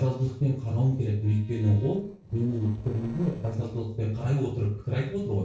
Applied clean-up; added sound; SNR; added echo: neural separator model SepFormer DNS4.